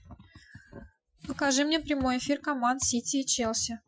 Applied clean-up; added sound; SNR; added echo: classical method Wiener filter.